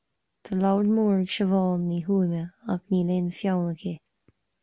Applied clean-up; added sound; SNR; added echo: none; none; none; none.